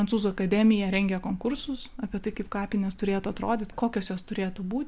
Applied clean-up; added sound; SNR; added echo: none; none; none; none.